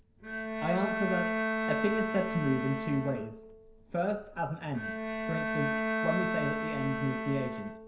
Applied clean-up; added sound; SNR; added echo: none; Bowed string instrument; 0 dB; reverberation time 0.5 s.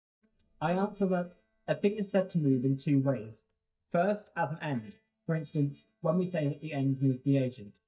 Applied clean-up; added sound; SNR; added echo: neural mask model DeepFilterNet 3.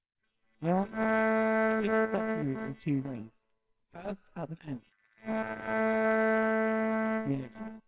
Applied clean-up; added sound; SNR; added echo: neural separator model SepFormer WHAMR!.